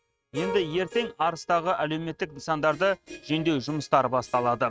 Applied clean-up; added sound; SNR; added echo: neural mask model RNNoise.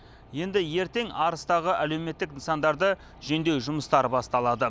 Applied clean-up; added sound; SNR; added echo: none; none; none; none.